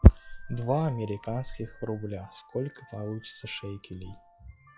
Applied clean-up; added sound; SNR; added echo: classical method log-MMSE.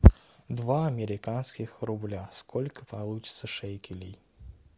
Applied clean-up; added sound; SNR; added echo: none; none; none; none.